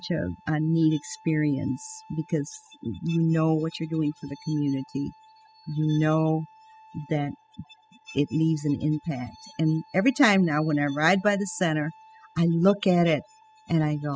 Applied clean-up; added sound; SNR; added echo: classical method spectral subtraction.